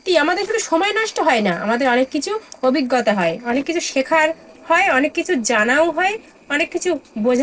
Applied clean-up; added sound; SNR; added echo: neural separator model SepFormer DNS4.